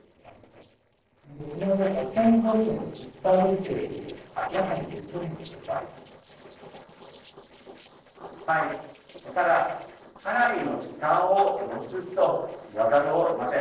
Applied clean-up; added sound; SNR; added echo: neural separator model SepFormer DNS4.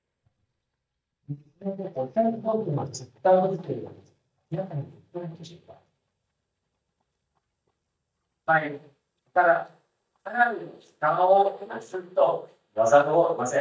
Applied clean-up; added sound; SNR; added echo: neural mask model DeepFilterNet 3.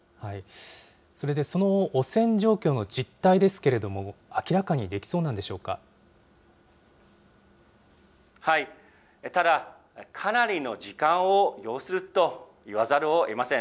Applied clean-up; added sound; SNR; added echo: none; none; none; none.